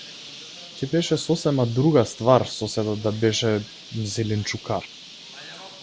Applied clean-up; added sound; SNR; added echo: none; Bird; 18 dB; none.